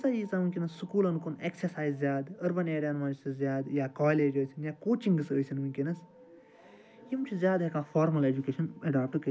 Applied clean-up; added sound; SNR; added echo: none; none; none; none.